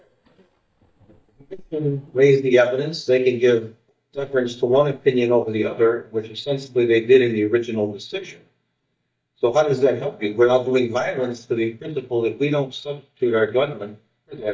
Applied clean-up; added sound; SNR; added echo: neural mask model DeepFilterNet 3.